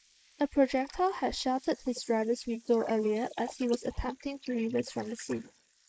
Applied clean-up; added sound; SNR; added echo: neural mask model Resemble Enhance denoiser.